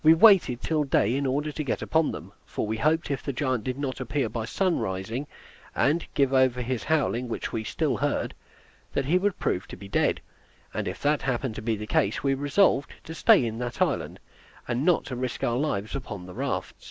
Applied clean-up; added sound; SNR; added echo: none; none; none; none.